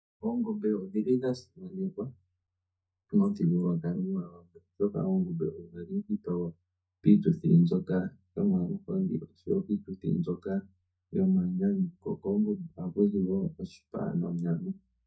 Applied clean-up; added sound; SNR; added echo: neural mask model DeepFilterNet 3.